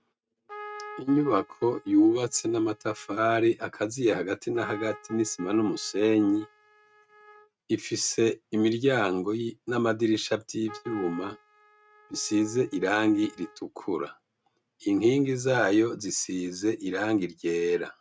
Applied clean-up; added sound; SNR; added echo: neural mask model RNNoise.